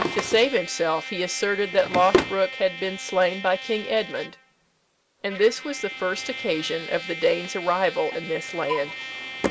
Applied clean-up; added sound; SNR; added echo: none; Drawer open or close + Trumpet; 7 dB; none.